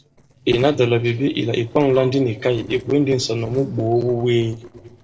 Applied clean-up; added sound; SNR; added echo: neural separator model SepFormer DNS4.